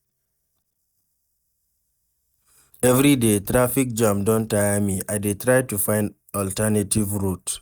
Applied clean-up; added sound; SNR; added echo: neural mask model DeepFilterNet 3.